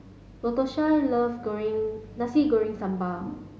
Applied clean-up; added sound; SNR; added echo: none; none; none; none.